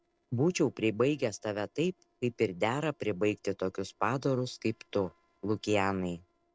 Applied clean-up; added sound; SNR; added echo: neural separator model SepFormer DNS4.